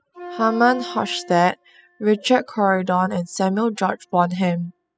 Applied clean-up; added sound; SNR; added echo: classical method spectral subtraction.